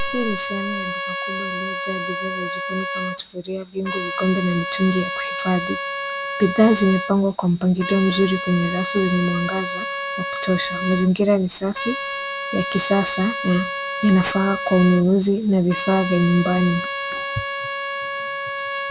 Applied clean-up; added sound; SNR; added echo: none; Trumpet; 6 dB; none.